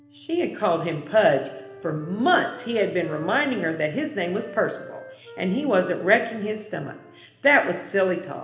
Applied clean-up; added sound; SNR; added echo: none; Wind instrument, woodwind instrument; 20 dB; reverberation time 1.0 s.